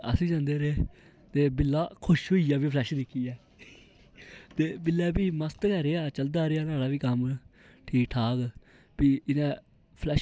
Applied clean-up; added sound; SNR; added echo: none; none; none; none.